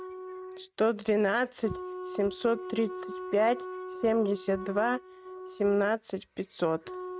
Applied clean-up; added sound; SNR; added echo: neural mask model RNNoise.